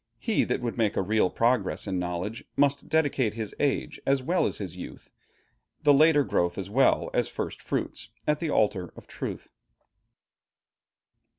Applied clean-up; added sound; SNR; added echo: none; none; none; none.